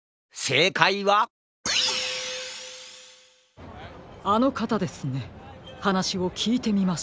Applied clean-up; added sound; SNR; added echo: none; none; none; none.